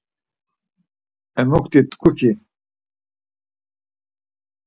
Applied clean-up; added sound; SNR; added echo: none; none; none; none.